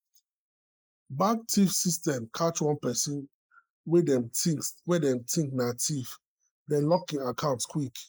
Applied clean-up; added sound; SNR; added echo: neural mask model Resemble Enhance denoiser.